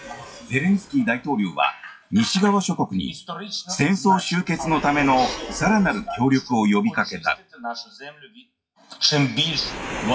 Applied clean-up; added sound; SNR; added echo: classical method WPE with log-MMSE.